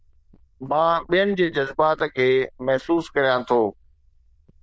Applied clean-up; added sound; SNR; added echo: neural diffusion model UNIVERSE++.